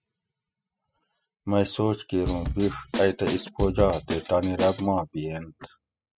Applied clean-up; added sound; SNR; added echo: classical method spectral subtraction.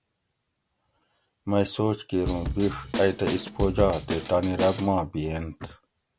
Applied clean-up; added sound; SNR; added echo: none; Drum kit; 5 dB; none.